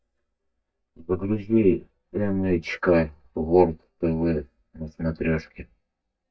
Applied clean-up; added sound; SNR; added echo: neural mask model DeepFilterNet 3.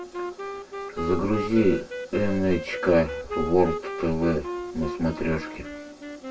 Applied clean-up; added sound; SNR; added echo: none; Wind instrument, woodwind instrument; 8 dB; reverberation time 0.1 s.